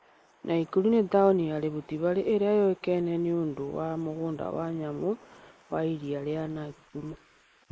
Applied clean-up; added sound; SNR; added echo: neural mask model Resemble Enhance denoiser.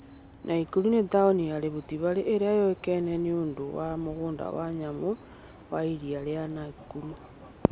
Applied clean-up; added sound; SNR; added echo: none; Bird vocalization, bird call, bird song; 15 dB; none.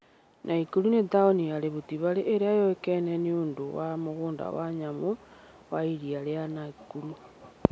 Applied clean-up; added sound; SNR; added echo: none; none; none; none.